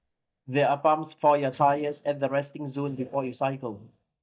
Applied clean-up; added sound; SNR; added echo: neural mask model DeepFilterNet 3.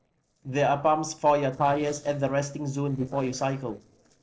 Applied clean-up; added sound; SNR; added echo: neural separator model SepFormer DNS4.